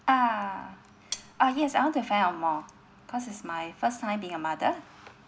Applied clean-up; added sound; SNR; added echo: none; Cutlery, silverware; 13 dB; none.